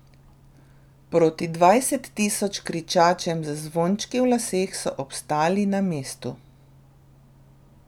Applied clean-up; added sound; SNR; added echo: none; none; none; none.